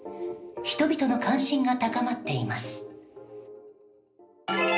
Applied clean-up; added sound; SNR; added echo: none; none; none; reverberation time 0.5 s.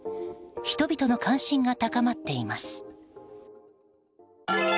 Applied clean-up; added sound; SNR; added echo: none; none; none; none.